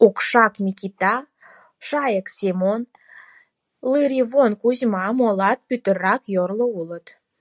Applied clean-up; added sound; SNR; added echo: none; none; none; none.